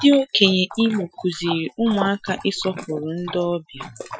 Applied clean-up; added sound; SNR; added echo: classical method Wiener filter.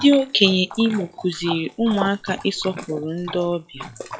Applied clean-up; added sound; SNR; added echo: classical method log-MMSE.